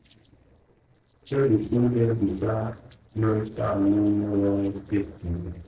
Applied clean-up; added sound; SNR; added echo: neural separator model SepFormer DNS4.